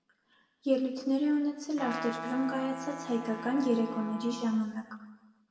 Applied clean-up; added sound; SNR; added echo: none; Trumpet; 12 dB; reverberation time 1.1 s.